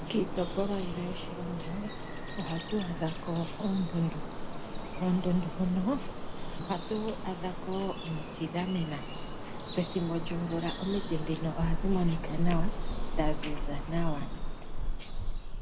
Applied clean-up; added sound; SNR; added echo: none; Bird vocalization, bird call, bird song; 0 dB; reverberation time 1.2 s.